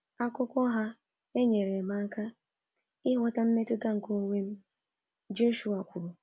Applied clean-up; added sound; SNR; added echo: none; none; none; none.